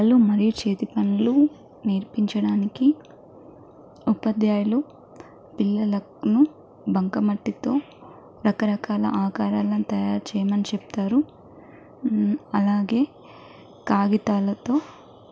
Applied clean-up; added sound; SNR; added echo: none; none; none; none.